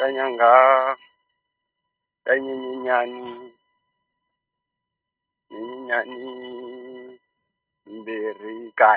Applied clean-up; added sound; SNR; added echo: neural mask model RNNoise.